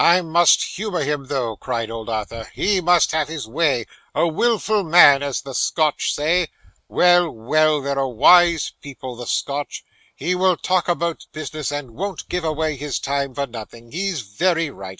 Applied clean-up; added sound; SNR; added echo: neural mask model RNNoise.